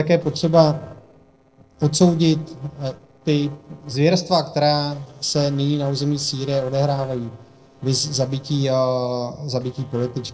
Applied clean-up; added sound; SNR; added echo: neural separator model SepFormer DNS4.